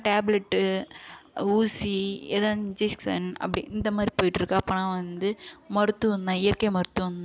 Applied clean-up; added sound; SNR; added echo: none; none; none; none.